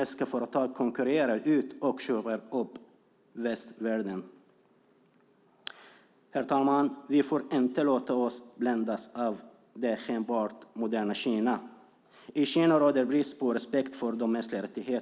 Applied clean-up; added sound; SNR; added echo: none; none; none; none.